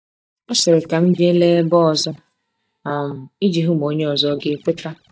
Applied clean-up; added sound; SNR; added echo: neural mask model DeepFilterNet 3.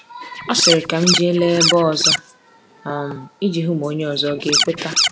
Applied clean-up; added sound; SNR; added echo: none; Scratching (performance technique); 0 dB; none.